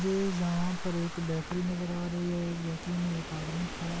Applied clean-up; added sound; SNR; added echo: none; Rain / Thunderstorm; 7 dB; none.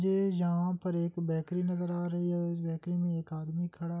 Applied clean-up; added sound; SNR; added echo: none; none; none; none.